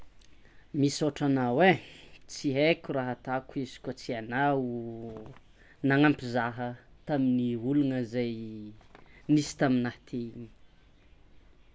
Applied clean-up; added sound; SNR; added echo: none; none; none; none.